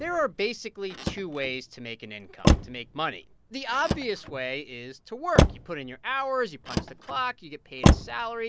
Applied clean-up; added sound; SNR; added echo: none; Motor vehicle (road); -4 dB; none.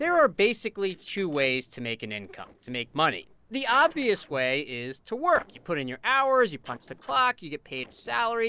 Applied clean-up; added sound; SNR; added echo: neural separator model SepFormer DNS4.